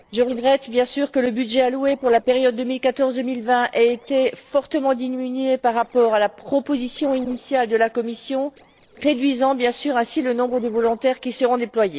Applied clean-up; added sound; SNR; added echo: neural separator model SepFormer DNS4.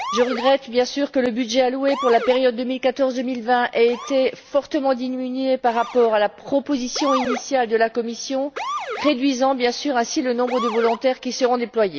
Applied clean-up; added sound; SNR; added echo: none; Motor vehicle (road) / Siren; 12 dB; none.